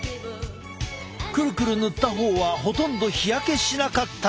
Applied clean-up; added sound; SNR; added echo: none; none; none; none.